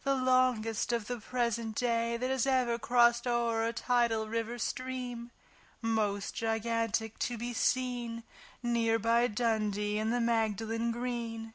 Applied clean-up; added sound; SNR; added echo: none; none; none; none.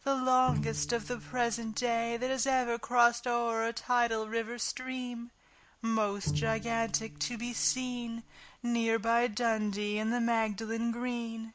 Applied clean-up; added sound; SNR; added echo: none; Bowed string instrument; 9 dB; none.